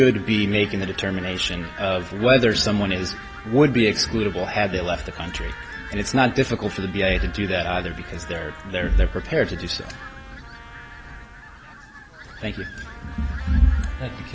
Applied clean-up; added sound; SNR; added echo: none; Trumpet + Fowl; 17 dB; none.